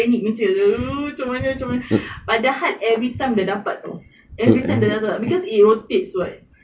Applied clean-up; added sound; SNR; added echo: none; none; none; none.